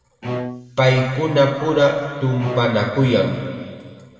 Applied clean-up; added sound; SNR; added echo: none; Bowed string instrument; 13 dB; reverberation time 2.1 s.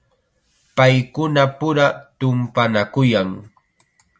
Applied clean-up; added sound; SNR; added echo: none; none; none; none.